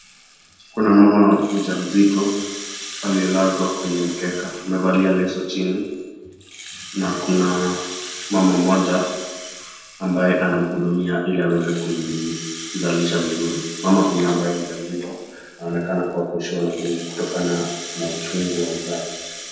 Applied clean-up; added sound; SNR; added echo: none; Rattle (instrument); 14 dB; reverberation time 1.1 s.